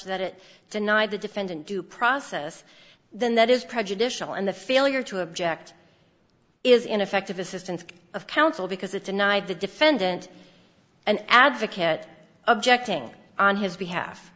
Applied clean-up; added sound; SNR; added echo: none; none; none; none.